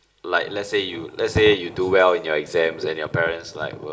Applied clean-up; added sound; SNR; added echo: none; none; none; reverberation time 0.7 s.